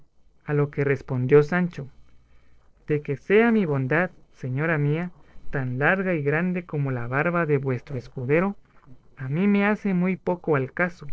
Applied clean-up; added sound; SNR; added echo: neural separator model SepFormer DNS4.